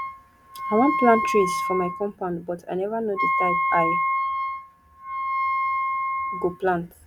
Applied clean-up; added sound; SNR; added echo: none; Wind instrument, woodwind instrument; 0 dB; none.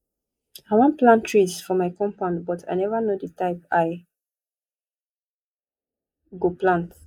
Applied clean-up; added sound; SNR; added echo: neural mask model Resemble Enhance denoiser.